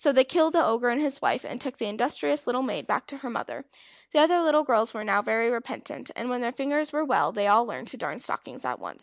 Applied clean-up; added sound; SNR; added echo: none; none; none; none.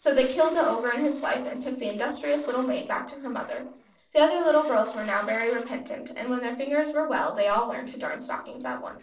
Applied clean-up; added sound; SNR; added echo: neural separator model SepFormer DNS4.